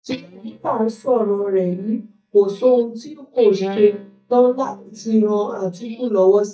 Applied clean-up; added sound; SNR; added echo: neural mask model DeepFilterNet 3.